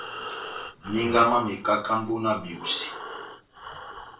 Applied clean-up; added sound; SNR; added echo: neural separator model SepFormer DNS4.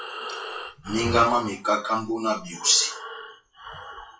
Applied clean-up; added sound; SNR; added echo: classical method WPE with log-MMSE.